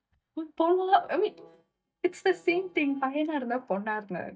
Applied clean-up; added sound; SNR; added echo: neural mask model DeepFilterNet 3.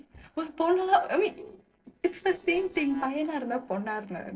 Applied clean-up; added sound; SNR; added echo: neural separator model SepFormer DNS4.